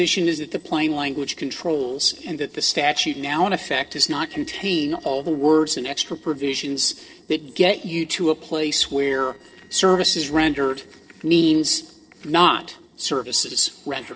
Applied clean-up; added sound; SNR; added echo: neural separator model SepFormer DNS4.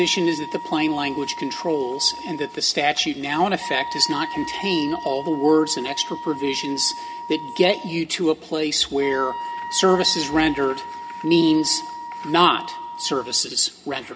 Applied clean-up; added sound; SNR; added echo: none; Wind instrument, woodwind instrument; 11 dB; reverberation time 0.3 s.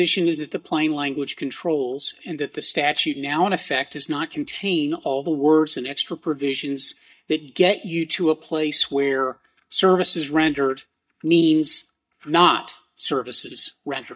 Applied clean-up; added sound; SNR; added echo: neural mask model DeepFilterNet 3.